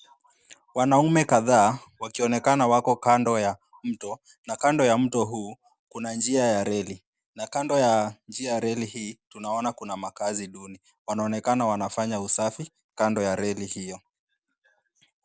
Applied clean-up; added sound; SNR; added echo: none; none; none; none.